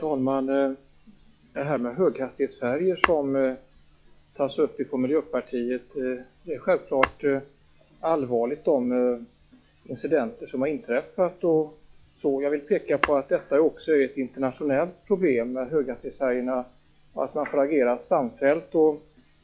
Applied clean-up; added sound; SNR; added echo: classical method log-MMSE.